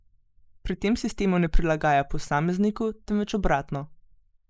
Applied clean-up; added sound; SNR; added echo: neural mask model Resemble Enhance denoiser.